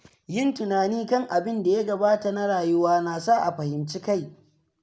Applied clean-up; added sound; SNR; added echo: none; none; none; none.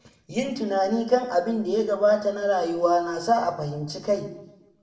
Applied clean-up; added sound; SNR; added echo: none; none; none; reverberation time 0.6 s.